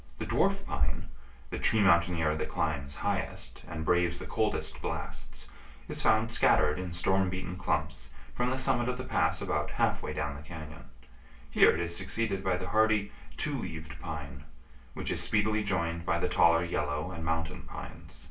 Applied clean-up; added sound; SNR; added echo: none; none; none; reverberation time 0.3 s.